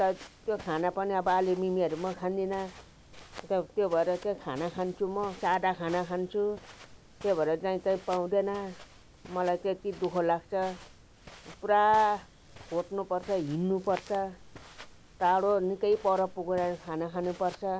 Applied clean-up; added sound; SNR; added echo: none; Walk, footsteps; 20 dB; none.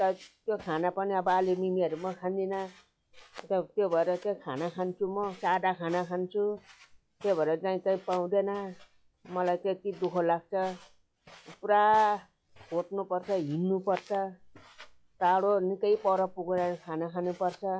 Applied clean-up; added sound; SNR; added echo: classical method log-MMSE.